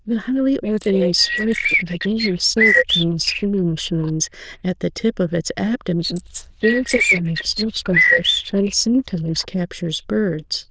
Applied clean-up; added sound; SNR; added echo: neural diffusion model UNIVERSE++.